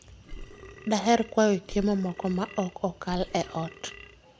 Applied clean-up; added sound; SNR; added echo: none; Burping, eructation; 16 dB; none.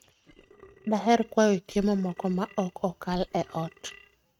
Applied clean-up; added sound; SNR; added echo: neural mask model RNNoise.